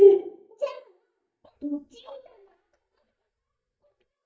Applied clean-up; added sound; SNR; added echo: neural mask model DeepFilterNet 3.